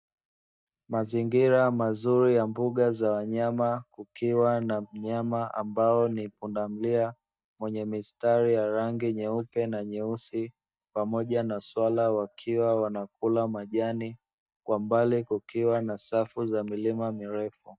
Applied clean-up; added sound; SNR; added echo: neural mask model DeepFilterNet 3.